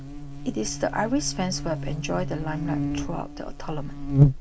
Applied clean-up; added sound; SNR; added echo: none; Buzz; -3 dB; none.